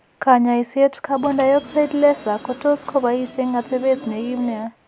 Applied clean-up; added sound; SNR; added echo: none; Subway, metro, underground / Sliding door; 18 dB; none.